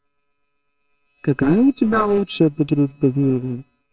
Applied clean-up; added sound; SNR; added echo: neural separator model SepFormer WHAMR!.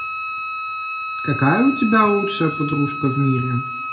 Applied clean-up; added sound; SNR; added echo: none; Wind instrument, woodwind instrument; 6 dB; reverberation time 1.3 s.